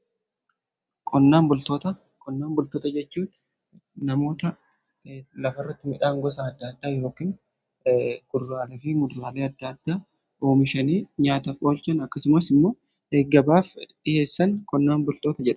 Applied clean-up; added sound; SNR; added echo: none; none; none; none.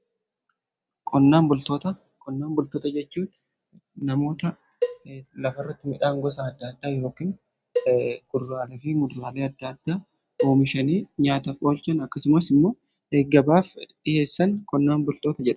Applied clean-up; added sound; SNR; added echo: none; Cowbell; 9 dB; none.